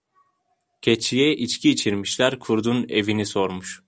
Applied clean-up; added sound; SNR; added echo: none; none; none; none.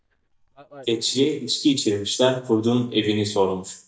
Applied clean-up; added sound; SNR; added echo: neural mask model DeepFilterNet 3.